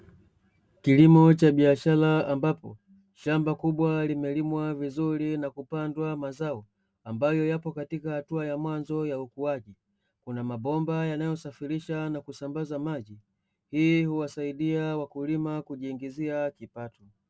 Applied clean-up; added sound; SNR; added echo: none; none; none; none.